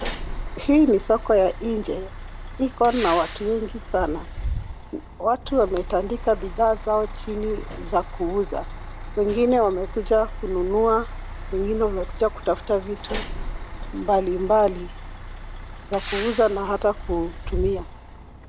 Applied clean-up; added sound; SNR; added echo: none; Truck; 8 dB; none.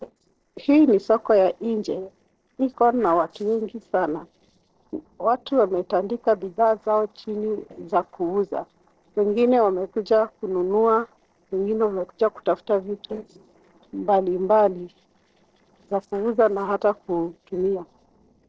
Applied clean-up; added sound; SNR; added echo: neural separator model SepFormer DNS4.